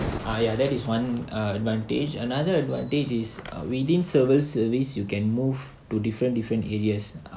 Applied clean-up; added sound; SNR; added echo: none; none; none; none.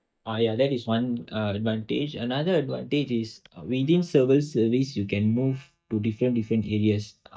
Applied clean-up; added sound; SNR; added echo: neural mask model DeepFilterNet 3.